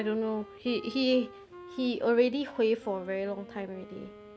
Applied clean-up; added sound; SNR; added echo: none; Wind instrument, woodwind instrument; 18 dB; none.